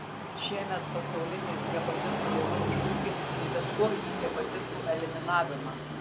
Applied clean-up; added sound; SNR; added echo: none; Train; -2 dB; none.